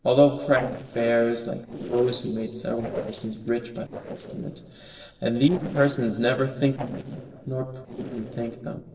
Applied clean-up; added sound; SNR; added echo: neural separator model SepFormer DNS4.